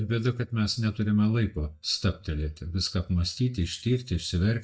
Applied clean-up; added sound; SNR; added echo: neural mask model DeepFilterNet 3.